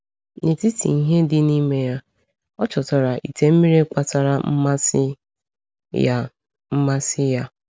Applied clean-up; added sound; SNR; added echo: none; none; none; none.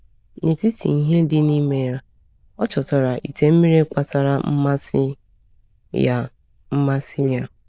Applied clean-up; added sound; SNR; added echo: neural diffusion model UNIVERSE++.